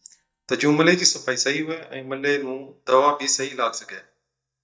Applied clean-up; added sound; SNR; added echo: neural mask model DeepFilterNet 3.